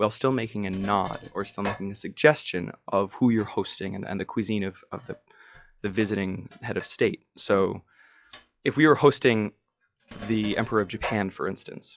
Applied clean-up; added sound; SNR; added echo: classical method log-MMSE.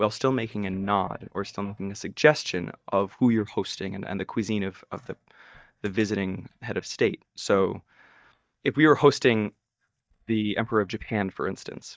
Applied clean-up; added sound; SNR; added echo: neural mask model DeepFilterNet 3.